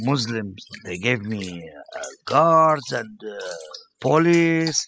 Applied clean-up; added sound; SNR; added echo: classical method spectral subtraction.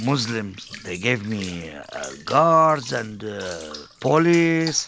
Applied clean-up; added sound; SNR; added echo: none; Bathtub (filling or washing) / Water; 19 dB; none.